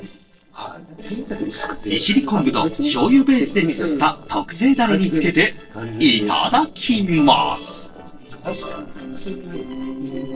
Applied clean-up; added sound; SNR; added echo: neural separator model SepFormer DNS4.